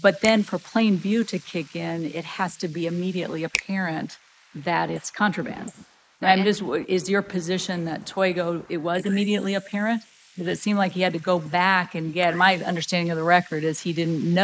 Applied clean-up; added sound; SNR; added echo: neural mask model Resemble Enhance denoiser.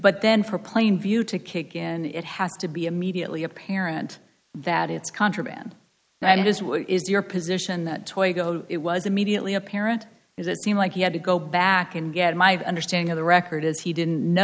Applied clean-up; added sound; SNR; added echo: none; none; none; none.